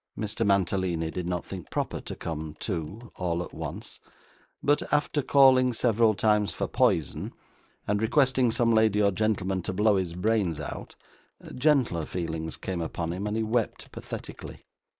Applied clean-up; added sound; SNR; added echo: neural mask model Resemble Enhance denoiser.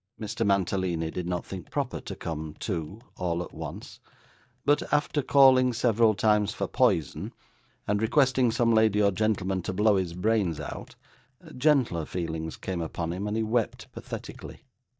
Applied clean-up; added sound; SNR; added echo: neural mask model DeepFilterNet 3.